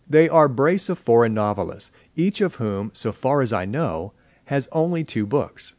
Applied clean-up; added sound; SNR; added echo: none; none; none; none.